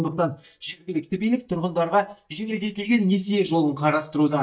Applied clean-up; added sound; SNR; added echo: neural mask model DeepFilterNet 3.